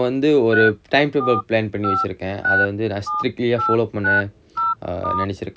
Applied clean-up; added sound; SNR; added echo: none; Telephone; 3 dB; none.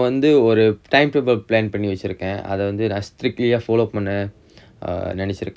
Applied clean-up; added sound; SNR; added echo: none; none; none; none.